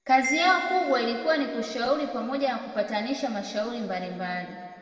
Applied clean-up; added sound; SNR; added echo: none; Marimba, xylophone; 12 dB; reverberation time 2.1 s.